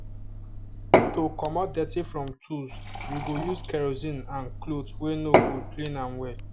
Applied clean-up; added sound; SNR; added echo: none; Fill (with liquid) / Glass / Water; -3 dB; none.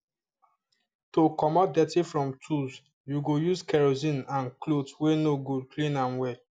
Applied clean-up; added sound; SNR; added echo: none; none; none; none.